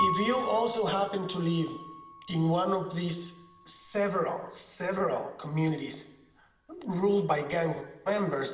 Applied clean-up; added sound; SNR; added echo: none; Piano; 10 dB; reverberation time 1.0 s.